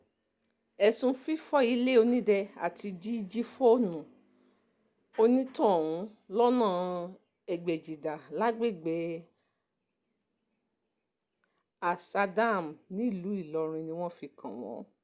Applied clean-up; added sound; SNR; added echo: none; none; none; none.